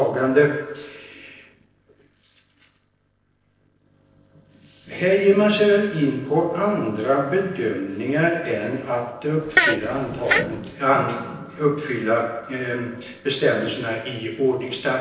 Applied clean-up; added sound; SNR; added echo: neural separator model SepFormer DNS4.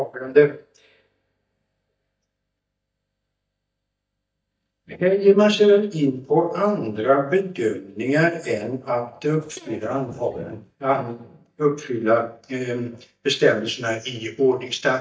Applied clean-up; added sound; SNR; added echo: neural mask model DeepFilterNet 3.